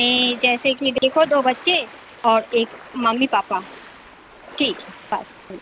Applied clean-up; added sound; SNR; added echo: none; Ocean; 19 dB; none.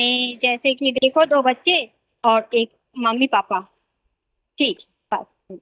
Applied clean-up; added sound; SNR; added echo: neural mask model DeepFilterNet 3.